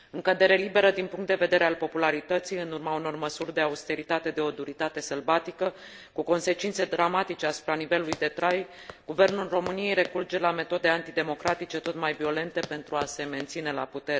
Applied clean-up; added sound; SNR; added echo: none; Run; 15 dB; none.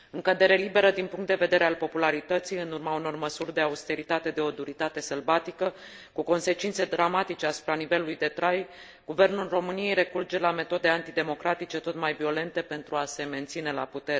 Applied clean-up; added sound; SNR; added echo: none; none; none; none.